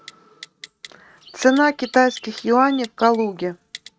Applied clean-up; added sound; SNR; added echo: neural mask model RNNoise.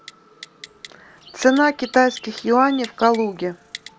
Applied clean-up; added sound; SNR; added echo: none; Chirp, tweet + Typing; 19 dB; none.